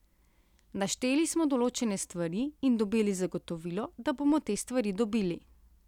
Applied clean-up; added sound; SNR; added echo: none; none; none; none.